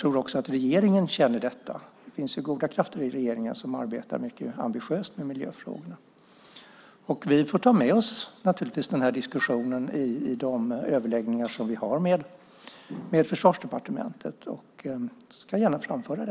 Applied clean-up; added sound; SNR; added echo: none; none; none; none.